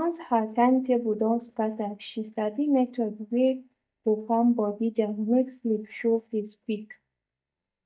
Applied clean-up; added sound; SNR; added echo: neural mask model DeepFilterNet 3.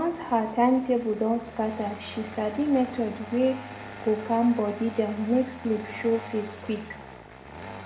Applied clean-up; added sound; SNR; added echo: none; Engine starting; 14 dB; reverberation time 0.8 s.